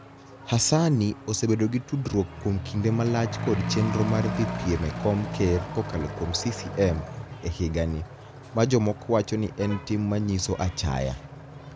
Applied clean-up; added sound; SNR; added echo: none; Accelerating, revving, vroom / Truck; 9 dB; none.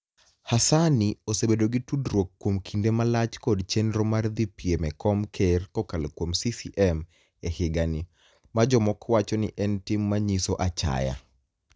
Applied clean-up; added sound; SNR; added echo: none; none; none; none.